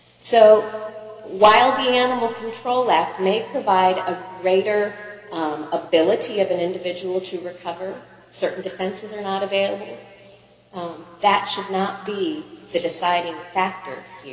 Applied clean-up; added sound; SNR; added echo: none; none; none; reverberation time 2.3 s.